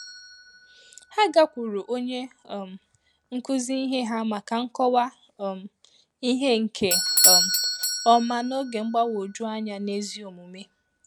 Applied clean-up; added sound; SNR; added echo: none; Bell / Doorbell; 3 dB; none.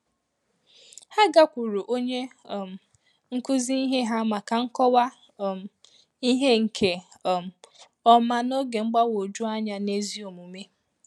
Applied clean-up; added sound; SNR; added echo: none; none; none; none.